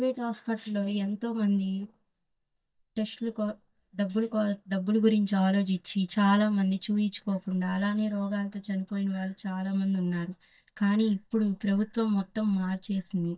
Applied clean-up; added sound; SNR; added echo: neural mask model DeepFilterNet 3.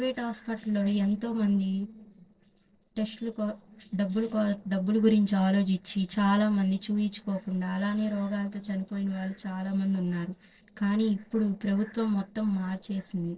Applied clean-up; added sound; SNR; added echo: neural separator model SepFormer DNS4.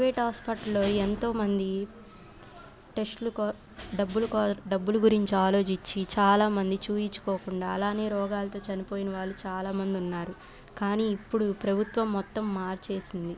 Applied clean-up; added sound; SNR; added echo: none; none; none; none.